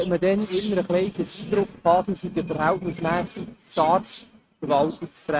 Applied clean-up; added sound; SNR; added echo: neural mask model RNNoise.